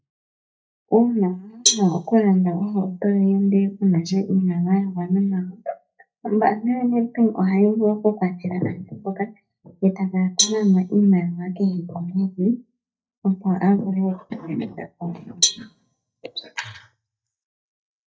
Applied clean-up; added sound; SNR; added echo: neural mask model DeepFilterNet 3.